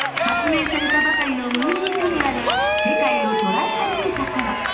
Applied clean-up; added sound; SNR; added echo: none; Cheering; -1 dB; reverberation time 1.2 s.